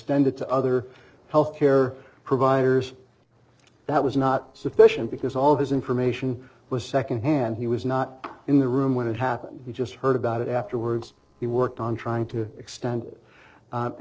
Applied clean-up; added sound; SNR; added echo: neural separator model SepFormer DNS4.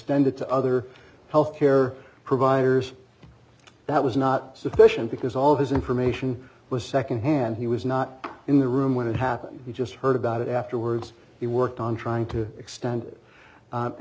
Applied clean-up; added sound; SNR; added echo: none; none; none; none.